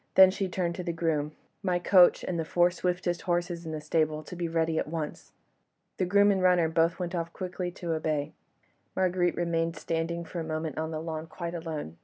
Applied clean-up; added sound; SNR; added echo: none; none; none; none.